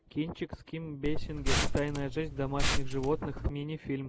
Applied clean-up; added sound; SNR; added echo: none; Liquid; -3 dB; none.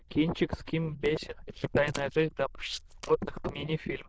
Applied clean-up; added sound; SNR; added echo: neural diffusion model UNIVERSE++.